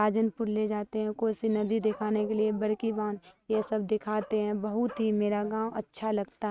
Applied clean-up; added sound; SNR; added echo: neural mask model RNNoise.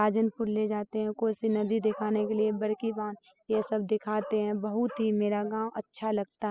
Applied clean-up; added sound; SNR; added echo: classical method spectral subtraction.